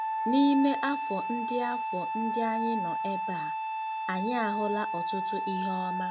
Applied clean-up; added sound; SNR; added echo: none; Wind instrument, woodwind instrument; 0 dB; none.